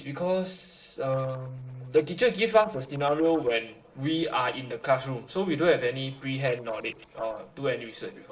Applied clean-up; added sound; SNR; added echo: neural separator model SepFormer DNS4.